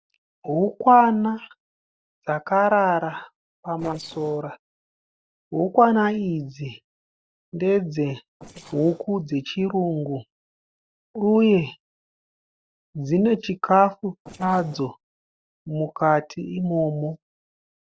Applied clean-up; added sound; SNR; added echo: neural separator model SepFormer DNS4.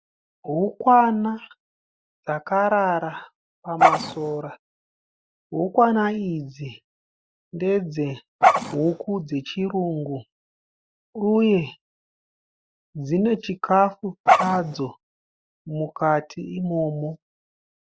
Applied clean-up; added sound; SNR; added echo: neural mask model Resemble Enhance denoiser.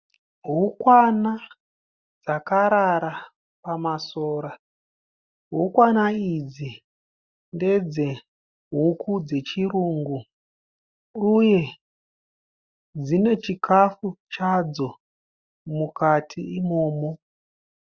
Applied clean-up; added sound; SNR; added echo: none; none; none; none.